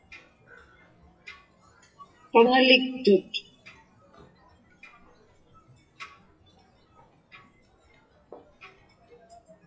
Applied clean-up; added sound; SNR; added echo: classical method WPE with log-MMSE.